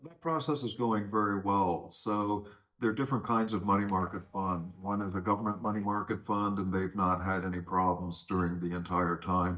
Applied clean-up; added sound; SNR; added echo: neural mask model DeepFilterNet 3.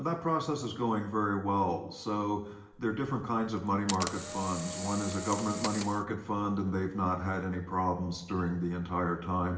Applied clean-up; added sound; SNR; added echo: none; Camera; 9 dB; reverberation time 0.8 s.